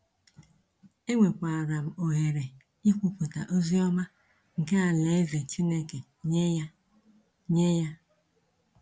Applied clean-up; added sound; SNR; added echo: none; none; none; none.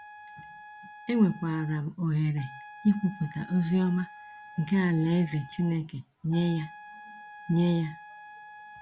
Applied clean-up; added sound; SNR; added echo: none; Trumpet; 18 dB; none.